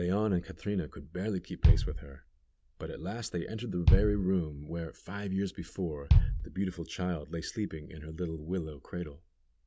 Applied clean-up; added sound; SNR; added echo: none; Bass drum; -4 dB; none.